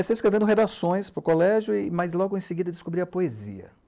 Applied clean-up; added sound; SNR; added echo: none; none; none; none.